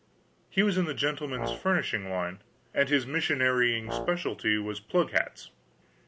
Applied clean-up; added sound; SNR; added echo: none; Brass instrument; 12 dB; none.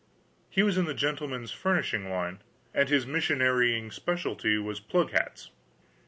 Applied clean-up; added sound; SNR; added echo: none; none; none; none.